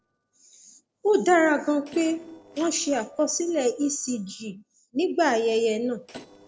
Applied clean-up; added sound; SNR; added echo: neural separator model SepFormer DNS4.